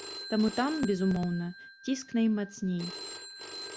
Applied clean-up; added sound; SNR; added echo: none; Telephone; 13 dB; none.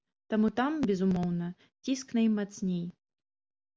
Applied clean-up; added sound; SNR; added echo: none; none; none; none.